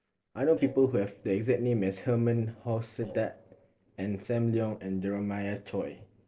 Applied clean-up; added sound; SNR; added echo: neural separator model SepFormer DNS4.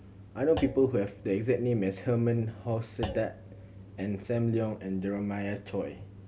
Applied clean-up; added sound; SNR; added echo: none; Thump, thud; 15 dB; none.